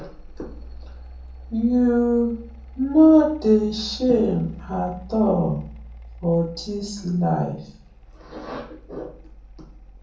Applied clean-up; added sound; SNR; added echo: none; Mechanical fan; 18 dB; reverberation time 0.6 s.